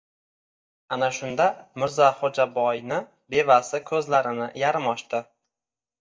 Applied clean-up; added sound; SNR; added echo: neural mask model DeepFilterNet 3.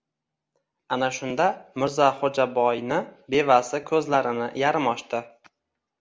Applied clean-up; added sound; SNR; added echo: none; none; none; none.